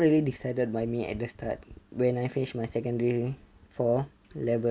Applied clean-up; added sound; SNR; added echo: none; none; none; none.